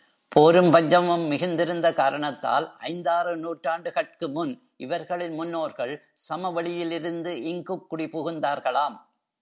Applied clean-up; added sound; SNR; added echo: none; none; none; none.